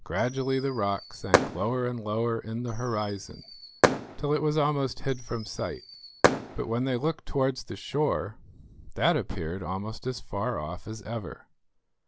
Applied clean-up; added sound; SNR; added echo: none; Fireworks; 2 dB; none.